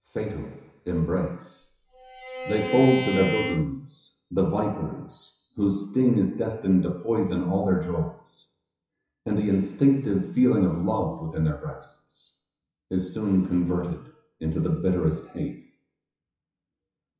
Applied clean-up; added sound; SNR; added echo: classical method WPE with log-MMSE.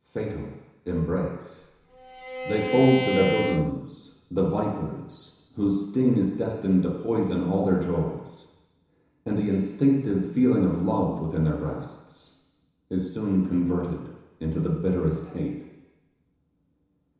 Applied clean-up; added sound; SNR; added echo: none; Bowed string instrument; 4 dB; reverberation time 1.0 s.